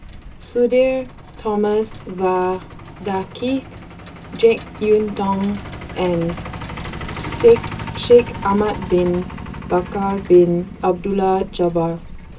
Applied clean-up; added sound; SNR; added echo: none; Truck; 13 dB; reverberation time 0.2 s.